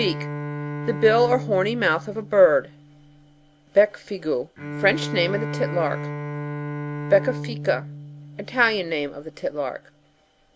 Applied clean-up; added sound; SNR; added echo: none; Bowed string instrument; 9 dB; none.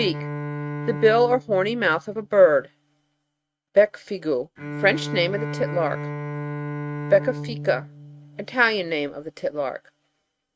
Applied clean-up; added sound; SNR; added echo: neural mask model RNNoise.